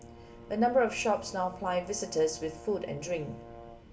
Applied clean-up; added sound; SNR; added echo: none; Brass instrument; 17 dB; reverberation time 0.5 s.